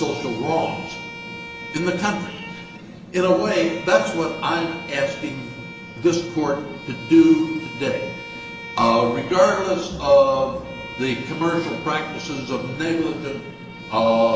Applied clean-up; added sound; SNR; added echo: none; Bowed string instrument; 15 dB; reverberation time 2.2 s.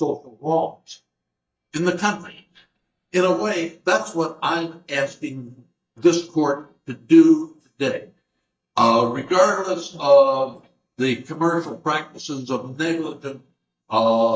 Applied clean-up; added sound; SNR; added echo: neural mask model DeepFilterNet 3.